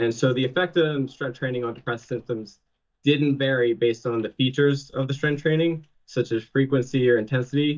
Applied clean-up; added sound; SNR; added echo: neural mask model DeepFilterNet 3.